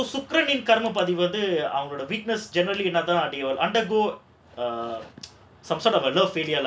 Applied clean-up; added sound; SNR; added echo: none; none; none; none.